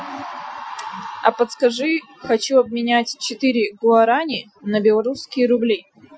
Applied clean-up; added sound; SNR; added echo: classical method Wiener filter.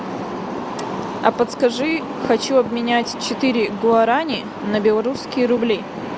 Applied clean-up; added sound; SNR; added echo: none; Run; 19 dB; none.